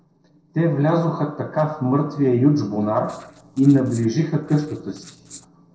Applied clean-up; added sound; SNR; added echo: neural separator model SepFormer DNS4.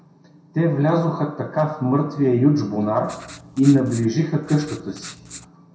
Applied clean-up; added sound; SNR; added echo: none; Writing; 20 dB; reverberation time 0.6 s.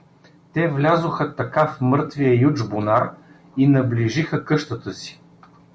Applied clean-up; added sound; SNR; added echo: none; none; none; none.